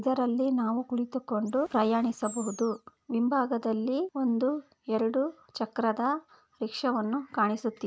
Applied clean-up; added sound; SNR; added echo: neural mask model RNNoise.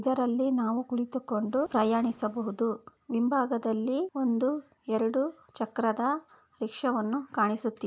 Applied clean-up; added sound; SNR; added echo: neural mask model Resemble Enhance denoiser.